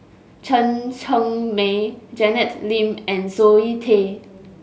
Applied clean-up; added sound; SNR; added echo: none; none; none; none.